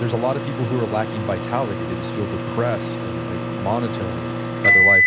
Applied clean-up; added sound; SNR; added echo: none; Microwave oven; -4 dB; none.